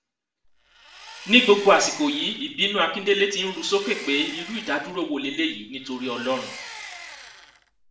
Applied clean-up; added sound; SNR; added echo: none; Engine; 17 dB; reverberation time 0.5 s.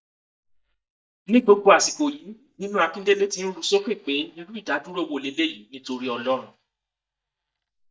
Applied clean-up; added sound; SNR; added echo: neural mask model DeepFilterNet 3.